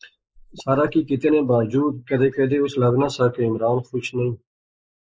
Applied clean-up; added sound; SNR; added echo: neural mask model Resemble Enhance denoiser.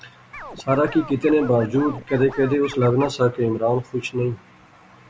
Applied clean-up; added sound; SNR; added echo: none; Scratching (performance technique); 16 dB; none.